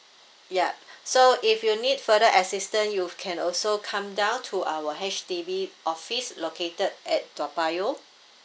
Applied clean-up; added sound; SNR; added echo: none; none; none; none.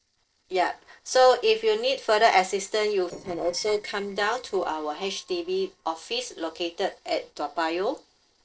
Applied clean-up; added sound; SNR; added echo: neural separator model SepFormer DNS4.